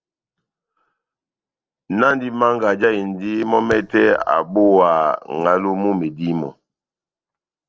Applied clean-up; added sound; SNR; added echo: neural separator model SepFormer DNS4.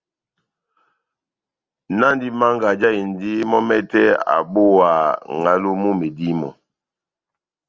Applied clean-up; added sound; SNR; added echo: none; none; none; none.